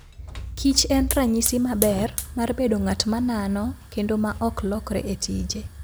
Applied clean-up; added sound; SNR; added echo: none; Hiss / Fire; 13 dB; none.